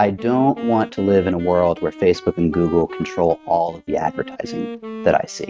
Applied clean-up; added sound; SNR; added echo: neural mask model RNNoise.